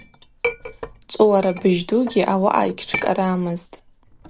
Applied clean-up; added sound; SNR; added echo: none; Chink, clink; 12 dB; none.